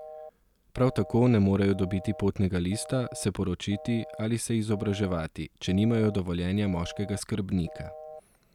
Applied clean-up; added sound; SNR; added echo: none; Telephone; 18 dB; none.